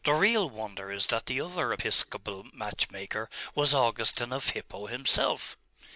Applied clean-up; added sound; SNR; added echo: none; none; none; none.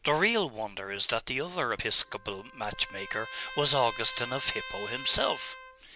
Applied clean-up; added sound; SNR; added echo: none; Trumpet; 12 dB; none.